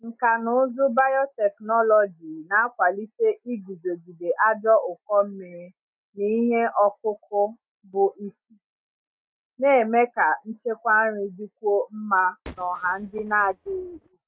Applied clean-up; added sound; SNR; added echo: neural mask model RNNoise.